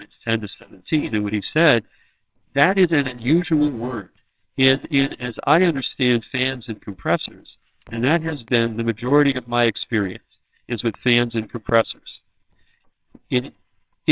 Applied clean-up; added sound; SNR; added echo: neural separator model SepFormer WHAMR!.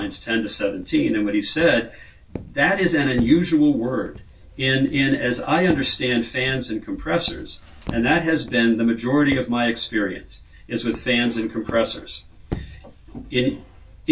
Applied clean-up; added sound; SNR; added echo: none; Walk, footsteps; 16 dB; reverberation time 0.1 s.